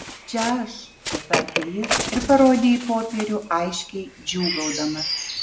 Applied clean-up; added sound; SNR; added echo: none; Bird; 6 dB; none.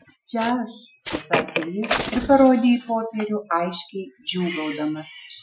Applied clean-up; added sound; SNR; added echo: classical method Wiener filter.